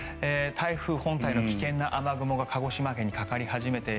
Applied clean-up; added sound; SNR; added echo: none; none; none; none.